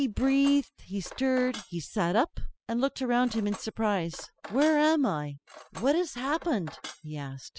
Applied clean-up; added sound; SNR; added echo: classical method spectral subtraction.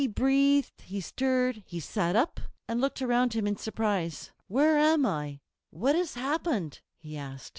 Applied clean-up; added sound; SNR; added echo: none; none; none; none.